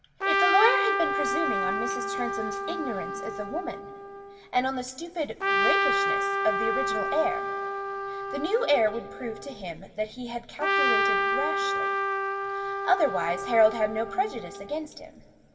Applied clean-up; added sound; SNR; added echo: none; Trumpet; -1 dB; reverberation time 1.9 s.